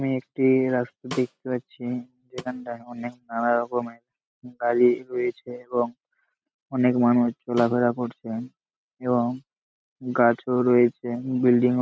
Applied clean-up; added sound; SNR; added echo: neural mask model RNNoise.